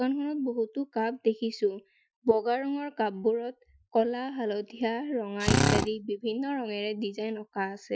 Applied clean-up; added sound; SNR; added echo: classical method Wiener filter.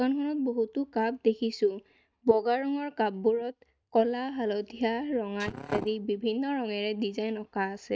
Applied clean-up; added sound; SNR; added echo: neural mask model RNNoise.